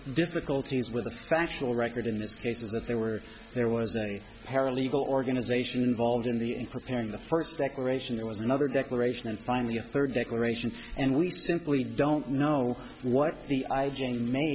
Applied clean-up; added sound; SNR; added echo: none; none; none; none.